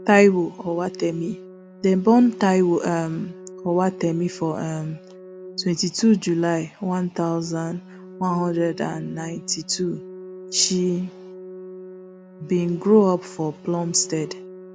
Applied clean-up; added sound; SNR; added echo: none; Organ; 17 dB; none.